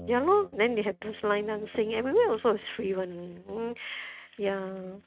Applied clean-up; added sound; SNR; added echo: neural mask model RNNoise.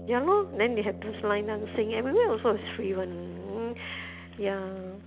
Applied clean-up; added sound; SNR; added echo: none; Brass instrument; 14 dB; none.